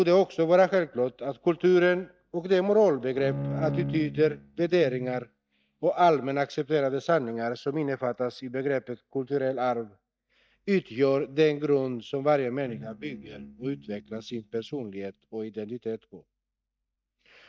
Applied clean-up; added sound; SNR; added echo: neural mask model DeepFilterNet 3.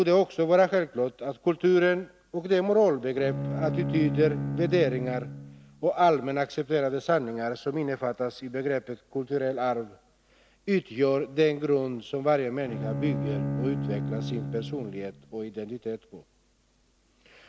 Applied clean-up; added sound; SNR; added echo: none; Bowed string instrument; 5 dB; none.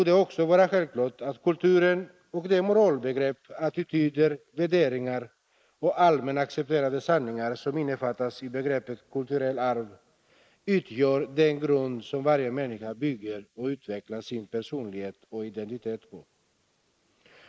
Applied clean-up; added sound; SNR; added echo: neural mask model Resemble Enhance denoiser.